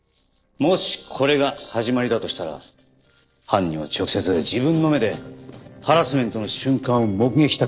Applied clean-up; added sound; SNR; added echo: neural separator model SepFormer DNS4.